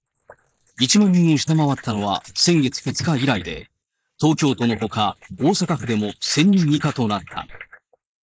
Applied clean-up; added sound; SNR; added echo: neural mask model Resemble Enhance denoiser.